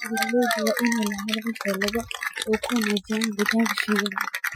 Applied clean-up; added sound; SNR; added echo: classical method Wiener filter.